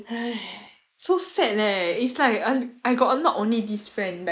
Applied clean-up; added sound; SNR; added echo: neural mask model Resemble Enhance denoiser.